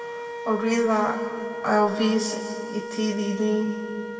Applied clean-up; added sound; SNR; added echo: none; Wind instrument, woodwind instrument; 9 dB; reverberation time 2.6 s.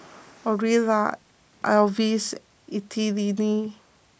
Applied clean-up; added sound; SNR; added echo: none; none; none; none.